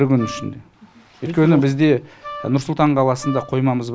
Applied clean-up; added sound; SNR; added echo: none; Wind instrument, woodwind instrument; 16 dB; none.